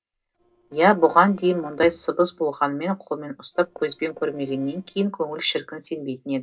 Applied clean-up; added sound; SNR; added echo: neural separator model SepFormer DNS4.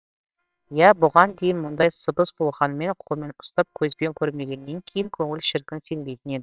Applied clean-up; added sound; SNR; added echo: neural separator model SepFormer WHAMR!.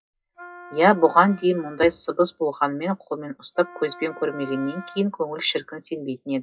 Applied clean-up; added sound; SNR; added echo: classical method WPE with log-MMSE.